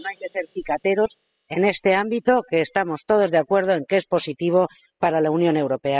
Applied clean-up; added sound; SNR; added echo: classical method spectral subtraction.